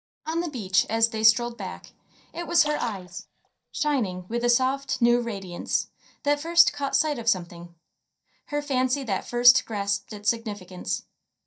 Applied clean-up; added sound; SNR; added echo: neural mask model DeepFilterNet 3.